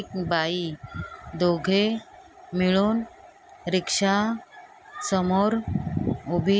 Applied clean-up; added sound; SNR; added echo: none; none; none; none.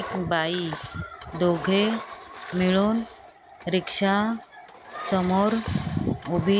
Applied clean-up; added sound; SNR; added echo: none; Engine; 14 dB; none.